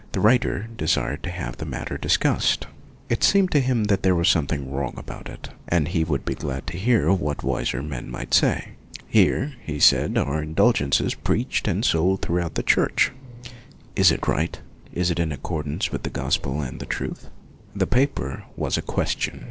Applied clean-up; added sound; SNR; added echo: neural separator model SepFormer DNS4.